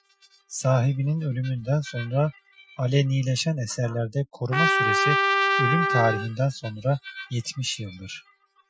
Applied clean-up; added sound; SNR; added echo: classical method Wiener filter.